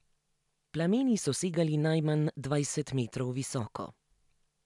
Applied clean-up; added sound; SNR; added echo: none; none; none; none.